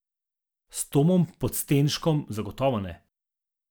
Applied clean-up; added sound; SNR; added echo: none; none; none; none.